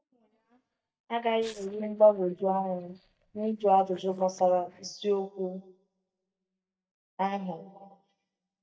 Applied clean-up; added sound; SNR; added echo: neural mask model DeepFilterNet 3.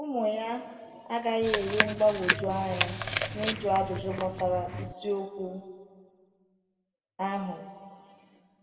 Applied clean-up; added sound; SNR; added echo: none; Chewing, mastication; 0 dB; reverberation time 1.6 s.